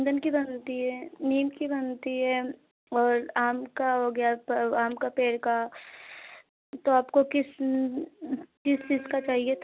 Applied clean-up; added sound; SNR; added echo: none; none; none; none.